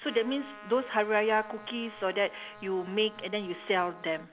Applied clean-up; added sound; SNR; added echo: none; Trumpet; 18 dB; none.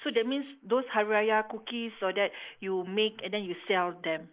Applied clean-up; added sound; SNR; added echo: neural mask model Resemble Enhance denoiser.